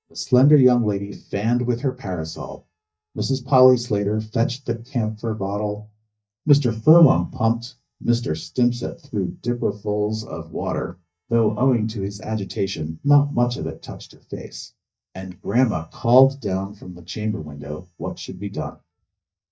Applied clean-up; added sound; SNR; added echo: neural mask model DeepFilterNet 3.